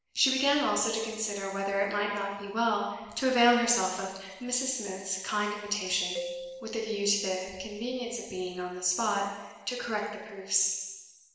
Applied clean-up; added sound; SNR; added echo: none; Marimba, xylophone; 13 dB; reverberation time 1.1 s.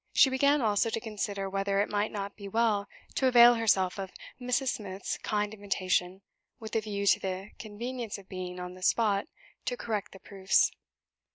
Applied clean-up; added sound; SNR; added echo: none; none; none; none.